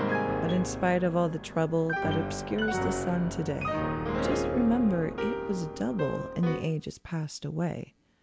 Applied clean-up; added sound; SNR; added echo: none; Piano; 3 dB; none.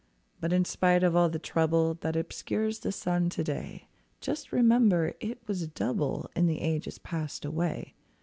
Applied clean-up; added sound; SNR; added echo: none; none; none; none.